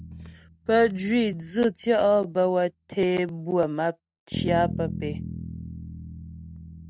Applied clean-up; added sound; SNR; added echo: neural mask model RNNoise.